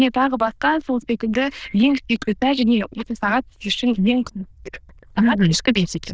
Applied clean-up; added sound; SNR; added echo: neural diffusion model UNIVERSE++.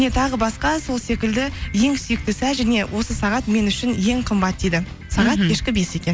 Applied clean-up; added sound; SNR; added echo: none; none; none; none.